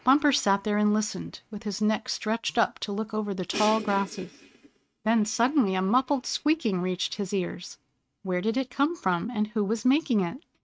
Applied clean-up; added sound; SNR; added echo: neural mask model RNNoise.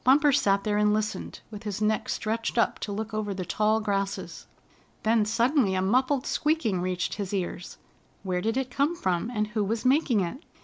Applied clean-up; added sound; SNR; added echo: none; none; none; none.